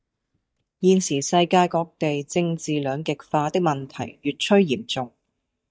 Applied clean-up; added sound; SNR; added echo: neural mask model DeepFilterNet 3.